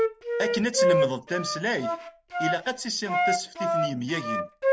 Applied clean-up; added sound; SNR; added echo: none; Wind instrument, woodwind instrument; -4 dB; none.